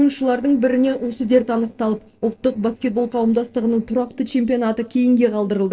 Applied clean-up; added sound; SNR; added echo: neural separator model SepFormer DNS4.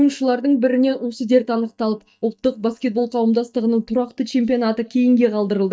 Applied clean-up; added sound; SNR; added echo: neural mask model DeepFilterNet 3.